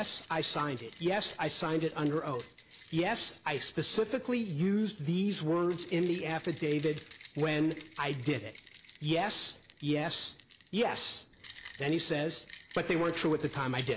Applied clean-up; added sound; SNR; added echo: none; Keys jangling; 1 dB; none.